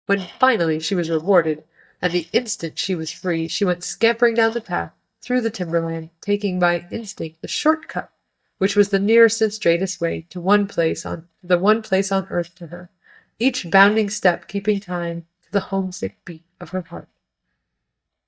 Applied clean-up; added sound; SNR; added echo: neural mask model DeepFilterNet 3.